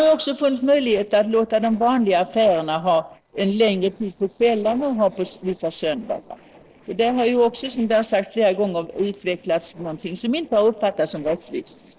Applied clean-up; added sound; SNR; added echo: neural separator model SepFormer DNS4.